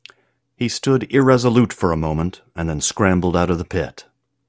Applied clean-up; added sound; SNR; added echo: none; none; none; none.